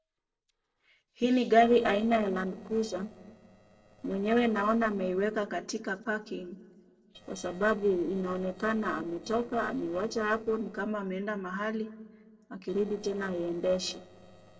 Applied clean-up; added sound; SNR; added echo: neural separator model SepFormer DNS4.